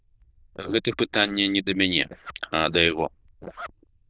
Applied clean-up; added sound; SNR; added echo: neural diffusion model UNIVERSE++.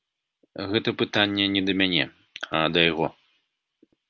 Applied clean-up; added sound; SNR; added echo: none; none; none; none.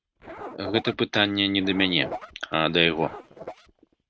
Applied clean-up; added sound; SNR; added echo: neural mask model RNNoise.